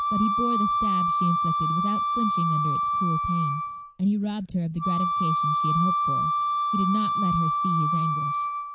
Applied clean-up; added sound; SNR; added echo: none; Wind instrument, woodwind instrument; -3 dB; none.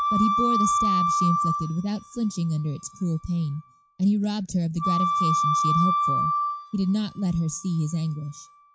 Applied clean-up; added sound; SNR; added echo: classical method log-MMSE.